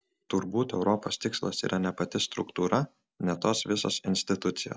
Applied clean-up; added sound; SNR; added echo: none; none; none; none.